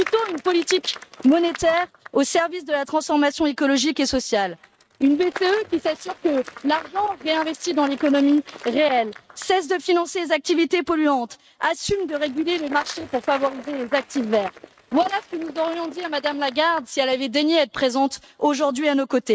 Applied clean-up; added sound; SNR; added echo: neural mask model RNNoise.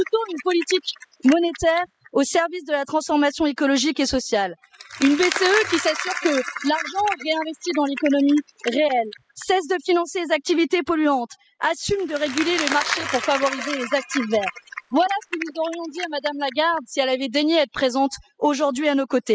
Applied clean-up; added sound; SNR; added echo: classical method spectral subtraction.